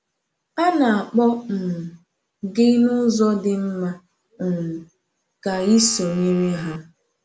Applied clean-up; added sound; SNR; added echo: none; Telephone; 19 dB; none.